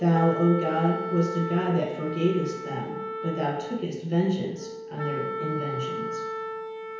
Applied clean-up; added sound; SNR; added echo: none; Wind instrument, woodwind instrument; 7 dB; reverberation time 1.0 s.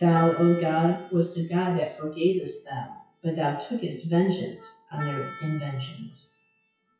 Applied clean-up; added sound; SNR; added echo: classical method WPE with log-MMSE.